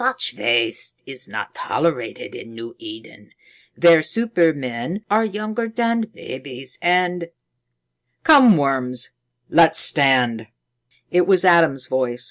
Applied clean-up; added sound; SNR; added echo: none; none; none; none.